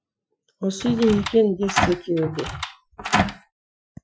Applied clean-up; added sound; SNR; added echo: classical method Wiener filter.